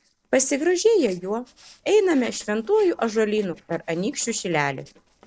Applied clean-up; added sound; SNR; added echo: neural separator model SepFormer DNS4.